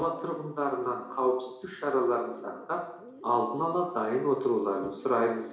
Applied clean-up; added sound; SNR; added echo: none; Bird; 19 dB; reverberation time 0.7 s.